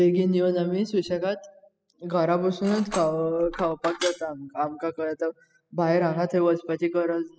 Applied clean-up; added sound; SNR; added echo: classical method spectral subtraction.